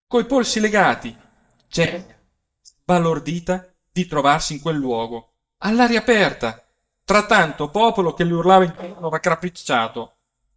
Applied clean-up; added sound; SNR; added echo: neural mask model DeepFilterNet 3.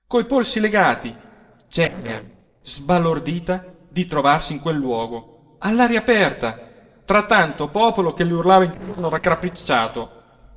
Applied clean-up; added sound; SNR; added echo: neural separator model SepFormer DNS4.